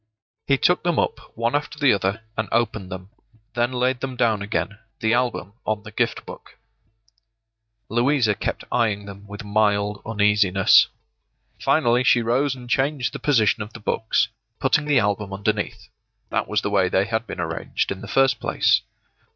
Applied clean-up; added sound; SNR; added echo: neural mask model DeepFilterNet 3.